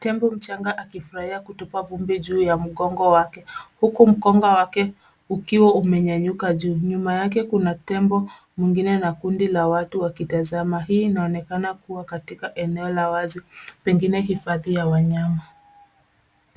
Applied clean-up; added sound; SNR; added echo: none; none; none; none.